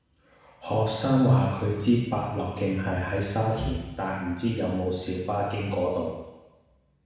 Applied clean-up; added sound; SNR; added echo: none; none; none; reverberation time 1.1 s.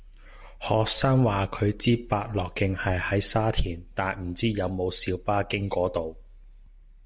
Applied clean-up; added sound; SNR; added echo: none; none; none; none.